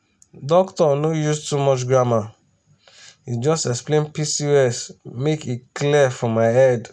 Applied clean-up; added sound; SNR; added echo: none; none; none; none.